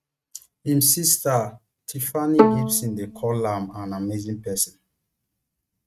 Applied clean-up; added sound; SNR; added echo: neural mask model RNNoise.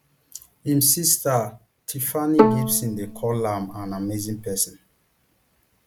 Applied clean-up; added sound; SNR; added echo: none; Bowed string instrument; 0 dB; none.